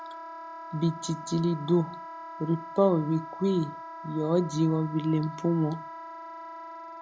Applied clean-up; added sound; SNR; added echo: none; Wind instrument, woodwind instrument; 12 dB; none.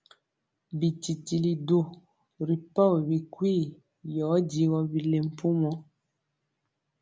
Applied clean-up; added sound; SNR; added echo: none; none; none; none.